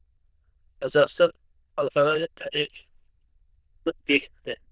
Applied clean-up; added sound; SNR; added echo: neural diffusion model UNIVERSE++.